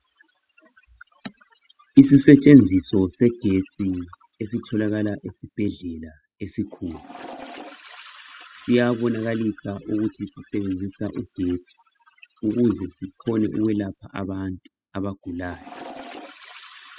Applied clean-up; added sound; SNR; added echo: classical method spectral subtraction.